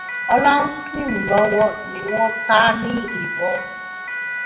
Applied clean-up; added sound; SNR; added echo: none; Siren; 7 dB; reverberation time 0.7 s.